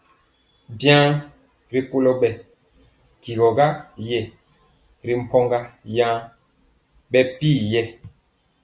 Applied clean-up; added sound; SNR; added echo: none; none; none; none.